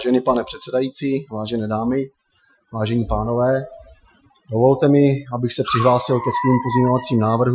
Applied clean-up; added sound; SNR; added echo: classical method Wiener filter.